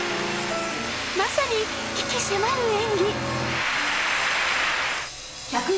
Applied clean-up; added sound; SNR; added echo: none; Sawing; 12 dB; none.